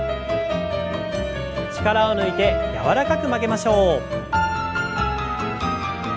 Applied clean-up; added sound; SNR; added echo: none; none; none; none.